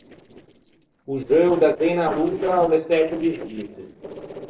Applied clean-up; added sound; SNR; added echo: neural separator model SepFormer DNS4.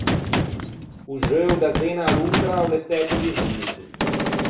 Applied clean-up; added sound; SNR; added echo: none; Gunshot, gunfire; 0 dB; reverberation time 0.3 s.